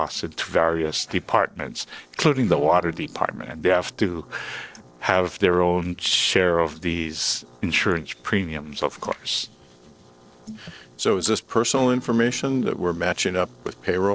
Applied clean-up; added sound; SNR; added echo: neural separator model SepFormer DNS4.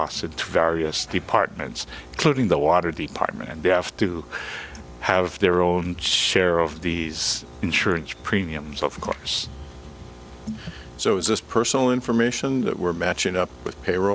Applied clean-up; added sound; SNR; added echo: none; none; none; none.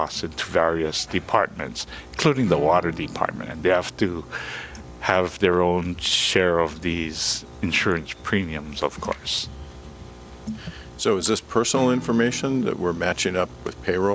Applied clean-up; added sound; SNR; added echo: none; Acoustic guitar / Strum; 19 dB; none.